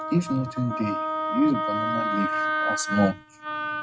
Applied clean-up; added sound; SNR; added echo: neural mask model RNNoise.